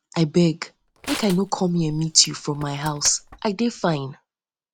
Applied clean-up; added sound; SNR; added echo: none; Crushing; 16 dB; none.